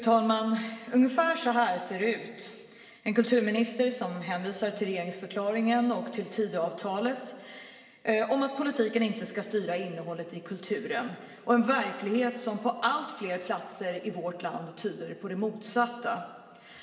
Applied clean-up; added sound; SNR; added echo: none; none; none; reverberation time 1.7 s.